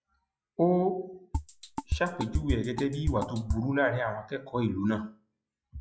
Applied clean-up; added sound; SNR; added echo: classical method log-MMSE.